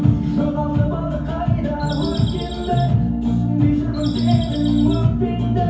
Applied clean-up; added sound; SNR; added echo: none; Bird vocalization, bird call, bird song; 19 dB; reverberation time 0.9 s.